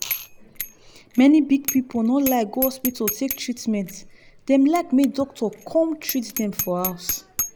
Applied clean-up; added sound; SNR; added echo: none; Bicycle bell; 10 dB; none.